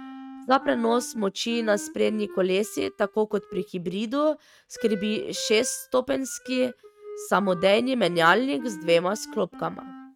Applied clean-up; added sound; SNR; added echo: neural mask model RNNoise.